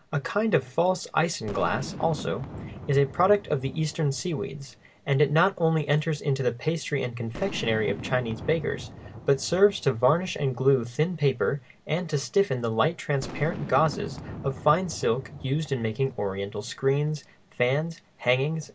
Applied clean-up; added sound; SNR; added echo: none; Boom; 16 dB; none.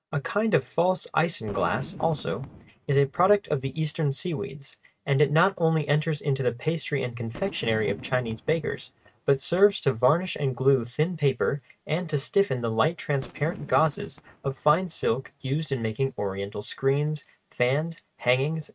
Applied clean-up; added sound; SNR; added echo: neural mask model RNNoise.